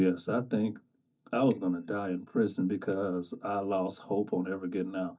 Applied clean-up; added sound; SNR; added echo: neural mask model DeepFilterNet 3.